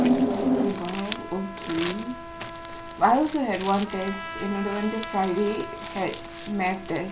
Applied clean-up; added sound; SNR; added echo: none; Trumpet + Crumpling, crinkling; 10 dB; none.